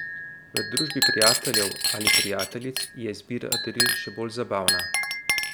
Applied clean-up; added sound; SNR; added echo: none; Chink, clink; -5 dB; none.